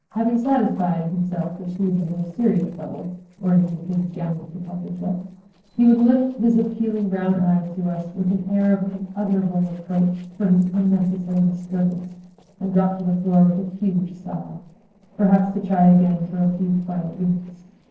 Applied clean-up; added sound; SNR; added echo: neural separator model SepFormer DNS4.